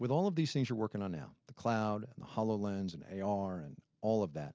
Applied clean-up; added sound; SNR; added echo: none; none; none; none.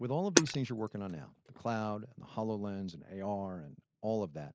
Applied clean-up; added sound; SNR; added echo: neural mask model Resemble Enhance denoiser.